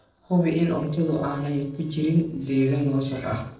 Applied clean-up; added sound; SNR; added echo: neural separator model SepFormer DNS4.